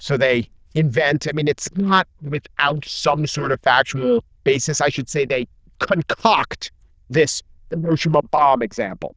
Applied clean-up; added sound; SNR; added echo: neural diffusion model UNIVERSE++.